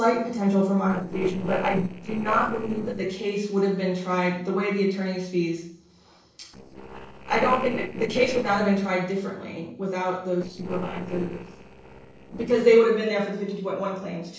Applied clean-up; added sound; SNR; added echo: neural separator model SepFormer DNS4.